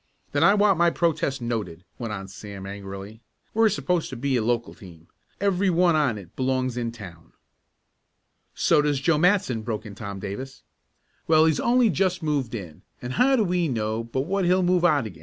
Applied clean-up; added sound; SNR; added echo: none; none; none; none.